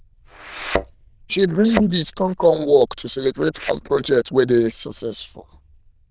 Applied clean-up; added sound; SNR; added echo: neural diffusion model UNIVERSE++.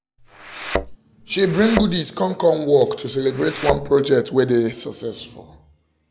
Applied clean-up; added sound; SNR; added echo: none; Thump, thud; 7 dB; none.